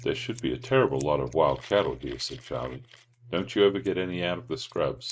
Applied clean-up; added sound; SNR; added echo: neural mask model RNNoise.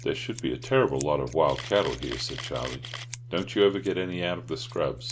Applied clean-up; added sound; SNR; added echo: none; Camera + Scissors; 12 dB; none.